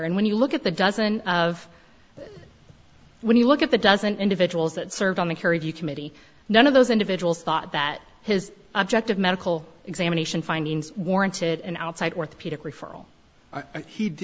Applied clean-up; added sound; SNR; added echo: none; none; none; none.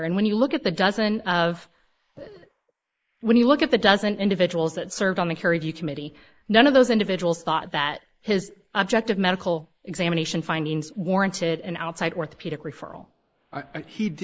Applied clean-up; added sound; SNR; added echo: neural mask model Resemble Enhance denoiser.